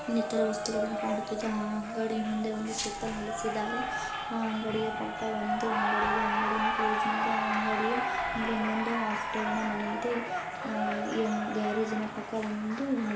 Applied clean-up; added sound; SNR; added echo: none; Cheering; 0 dB; reverberation time 0.4 s.